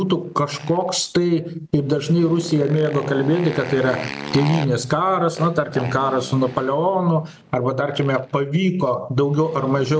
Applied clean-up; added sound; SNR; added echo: none; Motorcycle; 15 dB; none.